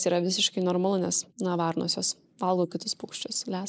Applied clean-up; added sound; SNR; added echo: neural mask model Resemble Enhance denoiser.